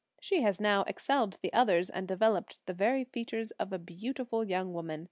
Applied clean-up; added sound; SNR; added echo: none; none; none; none.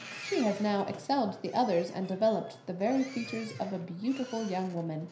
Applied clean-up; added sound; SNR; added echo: none; Boat, Water vehicle; 16 dB; reverberation time 0.5 s.